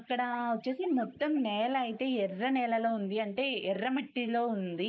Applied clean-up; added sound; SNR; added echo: neural mask model Resemble Enhance denoiser.